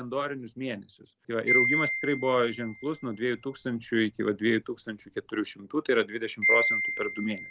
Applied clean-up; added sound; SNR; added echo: none; Wind chime; 3 dB; none.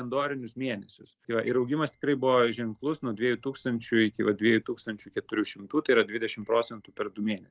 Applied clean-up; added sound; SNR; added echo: neural mask model DeepFilterNet 3.